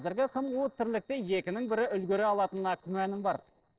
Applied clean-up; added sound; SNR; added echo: neural separator model SepFormer DNS4.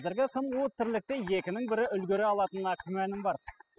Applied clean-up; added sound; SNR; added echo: classical method spectral subtraction.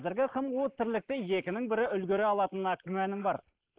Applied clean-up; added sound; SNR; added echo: neural mask model Resemble Enhance denoiser.